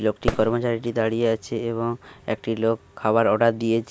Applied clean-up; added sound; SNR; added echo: none; Fireworks; 11 dB; none.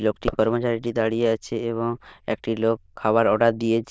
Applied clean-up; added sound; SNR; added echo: neural diffusion model UNIVERSE++.